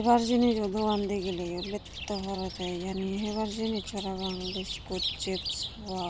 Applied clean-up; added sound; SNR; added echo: none; Chirp, tweet; 9 dB; none.